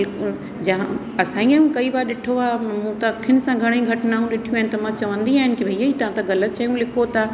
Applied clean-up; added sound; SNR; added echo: none; none; none; none.